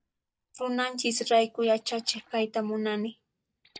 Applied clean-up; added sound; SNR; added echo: neural mask model DeepFilterNet 3.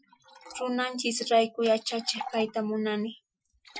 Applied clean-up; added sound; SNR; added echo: classical method Wiener filter.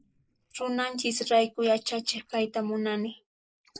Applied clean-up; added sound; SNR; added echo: neural mask model Resemble Enhance denoiser.